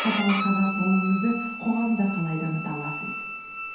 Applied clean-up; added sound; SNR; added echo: none; Bowed string instrument; 6 dB; reverberation time 0.8 s.